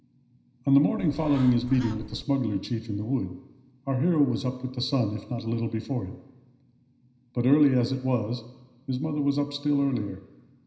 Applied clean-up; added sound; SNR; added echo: none; Bird; 14 dB; reverberation time 0.9 s.